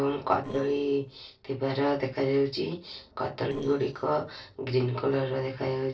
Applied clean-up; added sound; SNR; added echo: neural separator model SepFormer DNS4.